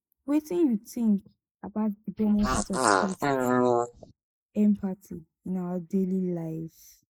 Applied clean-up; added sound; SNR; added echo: neural mask model Resemble Enhance denoiser.